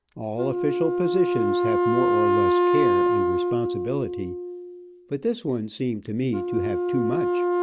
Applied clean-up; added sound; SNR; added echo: none; Wind instrument, woodwind instrument; -4 dB; none.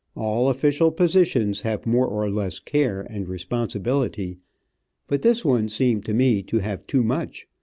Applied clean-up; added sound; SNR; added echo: none; none; none; none.